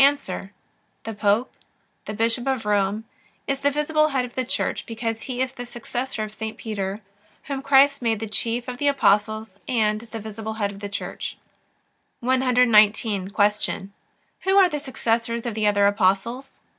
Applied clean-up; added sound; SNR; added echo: none; none; none; none.